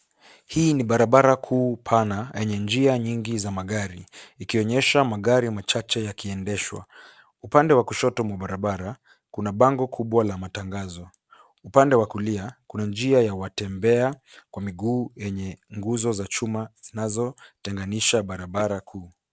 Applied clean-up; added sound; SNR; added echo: none; none; none; none.